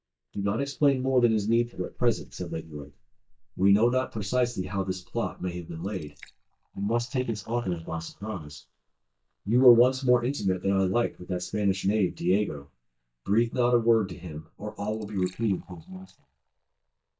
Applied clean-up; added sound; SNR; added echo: neural mask model DeepFilterNet 3.